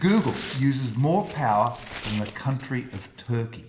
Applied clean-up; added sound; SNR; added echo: none; Tearing; 16 dB; reverberation time 0.8 s.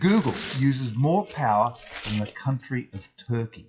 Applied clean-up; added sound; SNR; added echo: classical method WPE with log-MMSE.